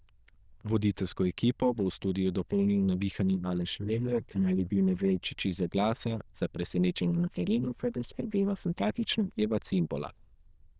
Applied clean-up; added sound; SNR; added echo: neural diffusion model UNIVERSE++.